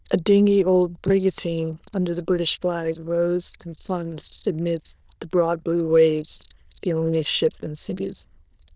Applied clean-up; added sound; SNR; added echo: neural diffusion model UNIVERSE++.